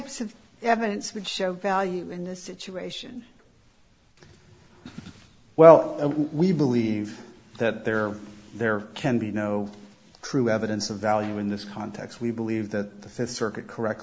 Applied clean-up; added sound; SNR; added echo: none; none; none; none.